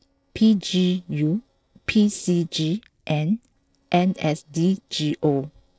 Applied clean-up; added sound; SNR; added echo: neural separator model SepFormer DNS4.